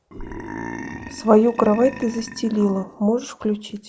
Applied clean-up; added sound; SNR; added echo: none; Burping, eructation; 13 dB; none.